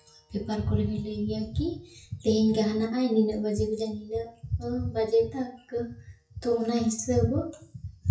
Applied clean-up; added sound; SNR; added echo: classical method WPE with log-MMSE.